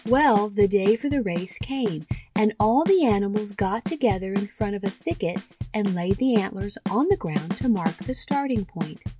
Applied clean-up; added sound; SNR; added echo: none; Bass drum / Snare drum / Drum kit; 8 dB; none.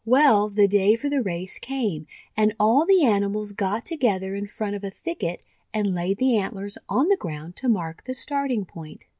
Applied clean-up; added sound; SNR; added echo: none; none; none; none.